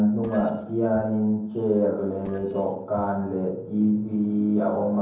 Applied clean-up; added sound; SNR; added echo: neural separator model SepFormer DNS4.